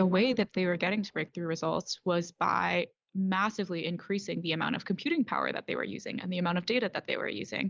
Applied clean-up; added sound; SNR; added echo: neural mask model Resemble Enhance denoiser.